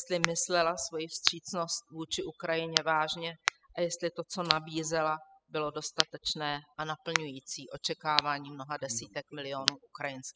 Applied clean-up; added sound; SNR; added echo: classical method spectral subtraction.